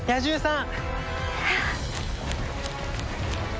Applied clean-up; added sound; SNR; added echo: none; none; none; none.